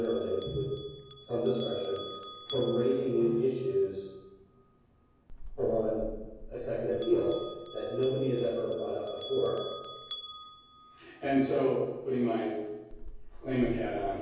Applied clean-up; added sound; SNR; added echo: none; Bell; 12 dB; reverberation time 1.3 s.